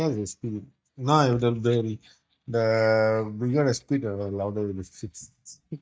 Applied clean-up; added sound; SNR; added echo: neural mask model DeepFilterNet 3.